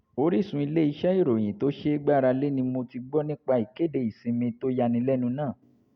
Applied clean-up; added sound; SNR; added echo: none; none; none; none.